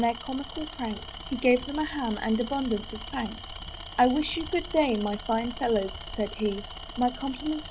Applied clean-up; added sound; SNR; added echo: none; Tools; 11 dB; none.